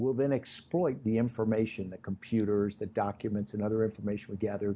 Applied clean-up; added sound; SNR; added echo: none; none; none; none.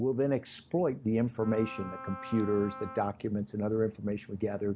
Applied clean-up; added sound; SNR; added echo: none; Wind instrument, woodwind instrument; 13 dB; none.